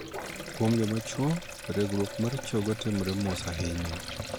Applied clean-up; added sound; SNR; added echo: none; Sink (filling or washing); 8 dB; none.